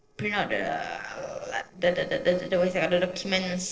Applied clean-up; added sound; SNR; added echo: neural separator model SepFormer DNS4.